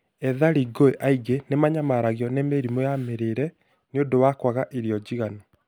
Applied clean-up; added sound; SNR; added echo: none; none; none; none.